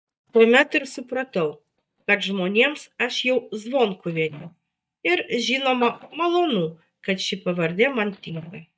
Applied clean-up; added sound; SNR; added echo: neural mask model DeepFilterNet 3.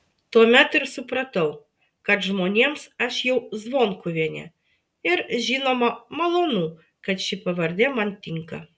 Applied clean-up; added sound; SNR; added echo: none; none; none; none.